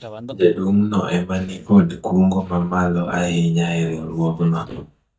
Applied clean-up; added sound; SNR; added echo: neural mask model DeepFilterNet 3.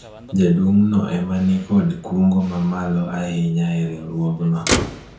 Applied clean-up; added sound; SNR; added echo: none; Motor vehicle (road); 11 dB; reverberation time 0.6 s.